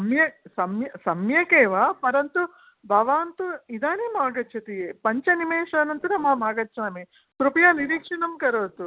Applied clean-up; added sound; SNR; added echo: none; none; none; none.